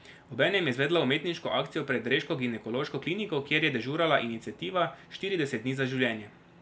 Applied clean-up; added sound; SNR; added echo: none; none; none; none.